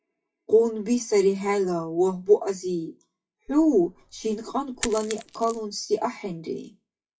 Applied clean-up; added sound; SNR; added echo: classical method WPE with log-MMSE.